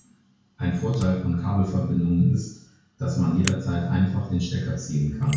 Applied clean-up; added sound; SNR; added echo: none; Fire; 19 dB; reverberation time 0.6 s.